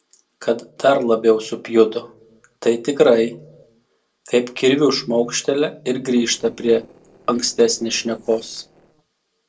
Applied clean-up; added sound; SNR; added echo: neural separator model SepFormer DNS4.